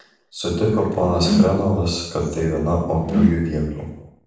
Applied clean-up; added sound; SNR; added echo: none; Whoosh, swoosh, swish; 3 dB; reverberation time 0.7 s.